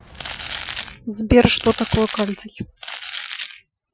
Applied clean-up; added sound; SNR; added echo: classical method Wiener filter.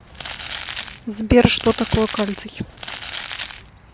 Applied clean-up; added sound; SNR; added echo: none; Crumpling, crinkling; 10 dB; none.